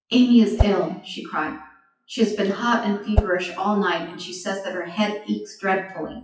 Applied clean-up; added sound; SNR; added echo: classical method WPE with log-MMSE.